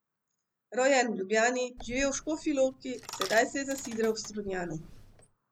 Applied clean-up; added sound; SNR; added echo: none; Coin (dropping); 14 dB; none.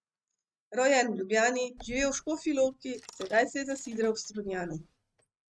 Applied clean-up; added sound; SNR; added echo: neural mask model RNNoise.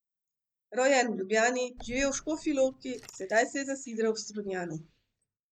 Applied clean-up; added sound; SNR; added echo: neural mask model DeepFilterNet 3.